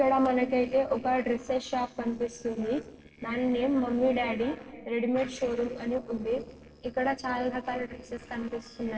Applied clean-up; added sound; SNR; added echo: neural separator model SepFormer DNS4.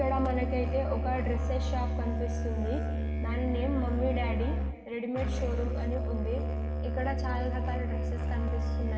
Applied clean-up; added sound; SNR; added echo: none; Musical instrument; -4 dB; reverberation time 2.0 s.